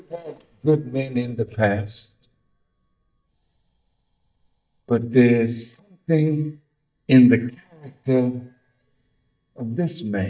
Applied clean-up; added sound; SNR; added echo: neural mask model DeepFilterNet 3.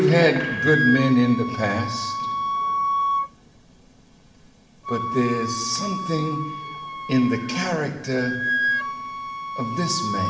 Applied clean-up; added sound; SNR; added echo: none; Wind instrument, woodwind instrument; 3 dB; reverberation time 0.9 s.